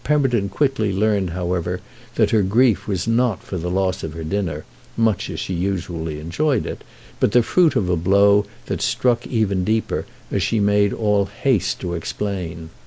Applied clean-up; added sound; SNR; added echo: none; none; none; none.